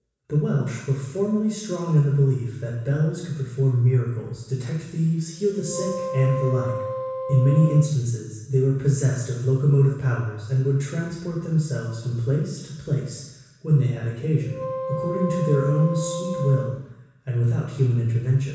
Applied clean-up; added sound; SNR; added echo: none; Wind instrument, woodwind instrument; 8 dB; reverberation time 1.1 s.